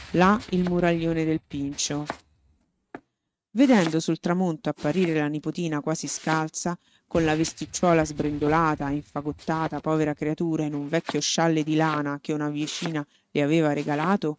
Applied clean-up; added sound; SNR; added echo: neural mask model RNNoise.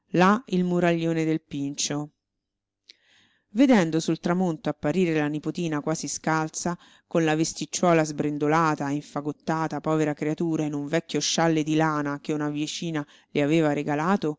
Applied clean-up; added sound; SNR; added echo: none; none; none; none.